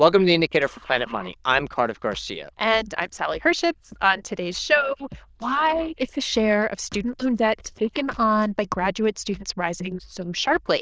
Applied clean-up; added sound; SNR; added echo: neural diffusion model UNIVERSE++.